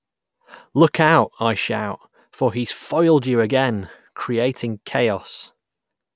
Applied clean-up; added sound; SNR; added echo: none; none; none; none.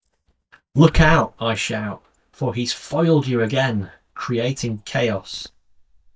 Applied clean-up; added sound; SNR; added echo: neural mask model DeepFilterNet 3.